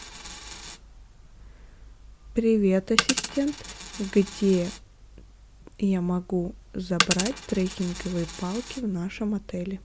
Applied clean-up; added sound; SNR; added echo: none; Coin (dropping); 7 dB; none.